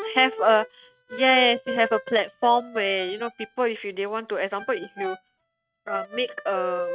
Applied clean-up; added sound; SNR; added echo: neural mask model RNNoise.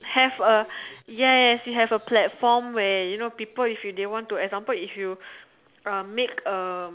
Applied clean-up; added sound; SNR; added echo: none; none; none; none.